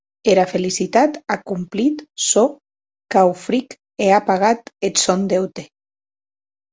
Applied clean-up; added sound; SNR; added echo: none; none; none; none.